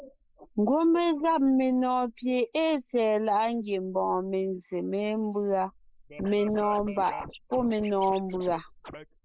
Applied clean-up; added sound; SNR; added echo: neural mask model Resemble Enhance denoiser.